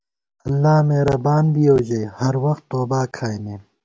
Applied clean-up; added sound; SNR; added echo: none; none; none; none.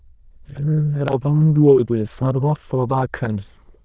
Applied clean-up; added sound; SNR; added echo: neural diffusion model UNIVERSE++.